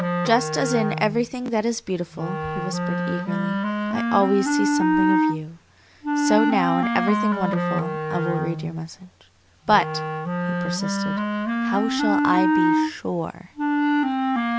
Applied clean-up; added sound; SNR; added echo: none; Wind instrument, woodwind instrument; -2 dB; none.